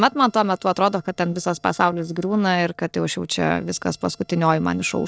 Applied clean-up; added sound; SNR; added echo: neural separator model SepFormer DNS4.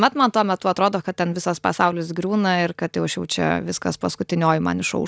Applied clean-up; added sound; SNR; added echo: none; none; none; none.